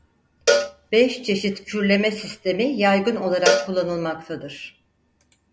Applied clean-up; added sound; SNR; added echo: none; Cowbell; 3 dB; none.